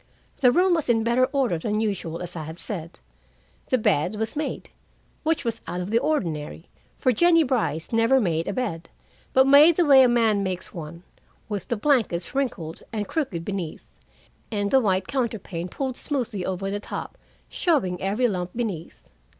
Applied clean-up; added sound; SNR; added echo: none; none; none; none.